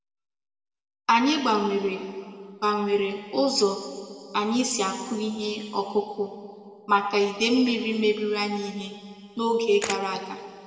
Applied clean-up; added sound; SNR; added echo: none; Camera; 13 dB; reverberation time 2.1 s.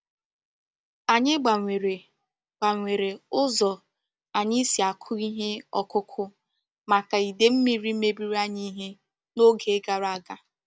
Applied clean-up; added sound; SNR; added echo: none; none; none; none.